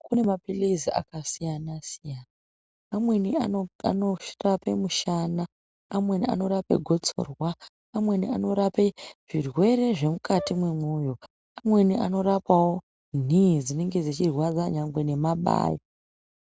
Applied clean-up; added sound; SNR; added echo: none; Brass instrument; 17 dB; none.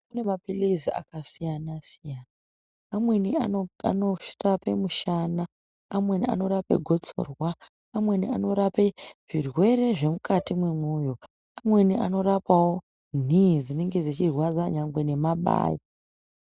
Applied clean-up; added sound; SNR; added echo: neural mask model DeepFilterNet 3.